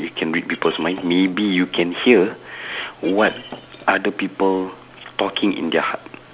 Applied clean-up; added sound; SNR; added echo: none; Shatter; 19 dB; none.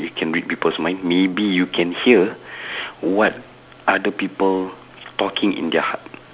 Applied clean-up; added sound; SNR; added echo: none; none; none; none.